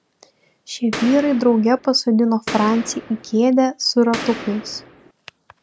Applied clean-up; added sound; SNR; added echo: none; Boom; 12 dB; none.